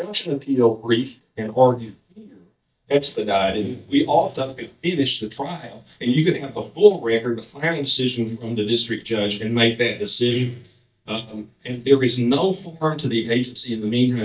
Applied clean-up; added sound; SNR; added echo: neural mask model DeepFilterNet 3.